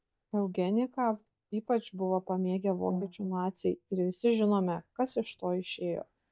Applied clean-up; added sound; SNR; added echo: neural mask model DeepFilterNet 3.